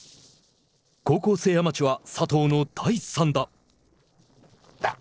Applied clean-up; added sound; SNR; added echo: neural separator model SepFormer DNS4.